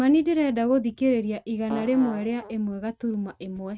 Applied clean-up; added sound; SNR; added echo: neural mask model RNNoise.